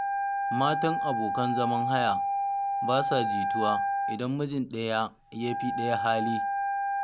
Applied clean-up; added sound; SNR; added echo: none; Wind instrument, woodwind instrument; -1 dB; none.